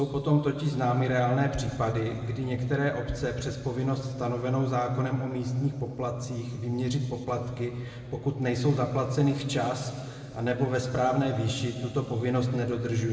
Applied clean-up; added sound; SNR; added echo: none; none; none; reverberation time 2.4 s.